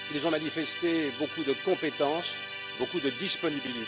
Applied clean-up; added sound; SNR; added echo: none; Musical instrument; 7 dB; none.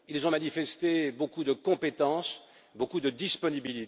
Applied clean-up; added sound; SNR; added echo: none; none; none; none.